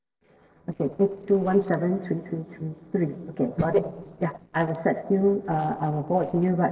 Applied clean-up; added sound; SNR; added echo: neural separator model SepFormer DNS4.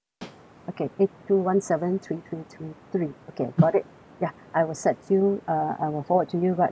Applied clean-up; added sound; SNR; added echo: none; none; none; none.